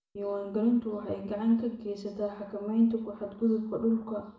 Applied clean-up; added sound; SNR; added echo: none; none; none; reverberation time 0.7 s.